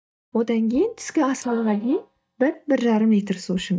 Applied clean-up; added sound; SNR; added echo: neural mask model DeepFilterNet 3.